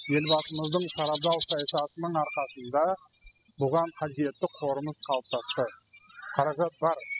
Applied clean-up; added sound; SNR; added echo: classical method spectral subtraction.